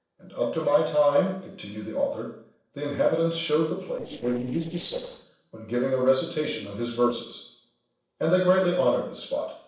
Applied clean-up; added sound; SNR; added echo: neural separator model SepFormer DNS4.